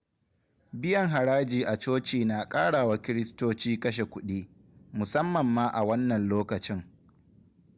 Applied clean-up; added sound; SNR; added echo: none; none; none; none.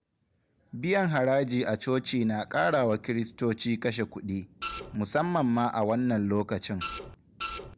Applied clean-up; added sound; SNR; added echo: none; Printer; 9 dB; none.